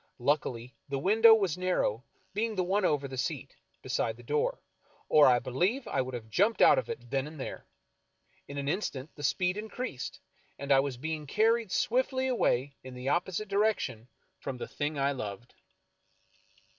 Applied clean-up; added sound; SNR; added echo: none; none; none; none.